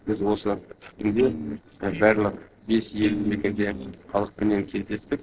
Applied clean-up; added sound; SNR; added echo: neural separator model SepFormer DNS4.